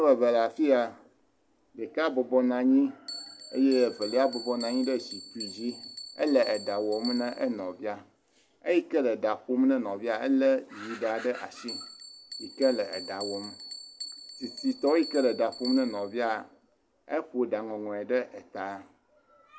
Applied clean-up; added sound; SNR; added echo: none; Bell; 17 dB; none.